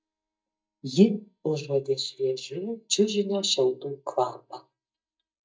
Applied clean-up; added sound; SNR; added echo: neural mask model DeepFilterNet 3.